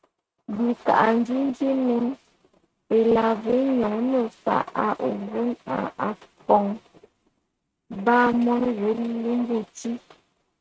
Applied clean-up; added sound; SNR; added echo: neural mask model RNNoise.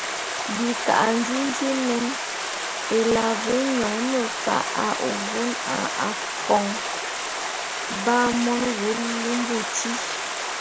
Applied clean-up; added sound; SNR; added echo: none; Stream; 3 dB; none.